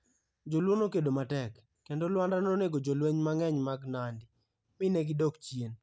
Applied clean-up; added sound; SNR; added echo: none; none; none; none.